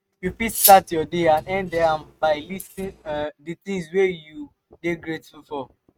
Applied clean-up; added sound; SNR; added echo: neural mask model RNNoise.